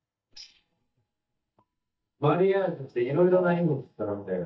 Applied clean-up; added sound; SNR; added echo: neural mask model DeepFilterNet 3.